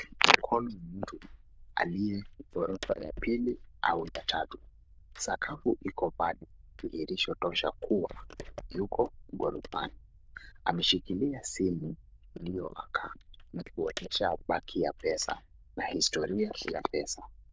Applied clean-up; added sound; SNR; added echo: neural diffusion model UNIVERSE++.